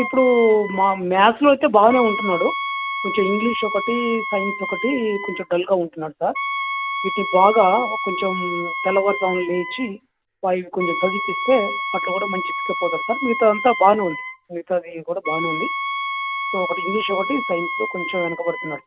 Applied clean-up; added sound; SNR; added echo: none; Wind instrument, woodwind instrument; 6 dB; none.